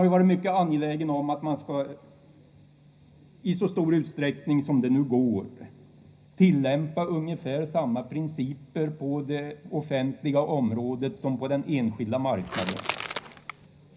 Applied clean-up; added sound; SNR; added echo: none; Crushing / Wood; 8 dB; reverberation time 0.5 s.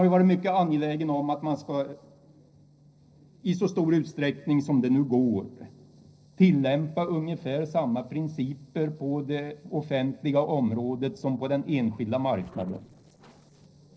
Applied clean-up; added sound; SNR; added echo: neural separator model SepFormer DNS4.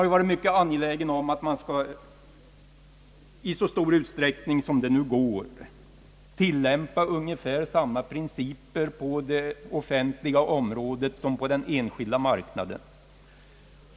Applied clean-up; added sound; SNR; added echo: none; none; none; none.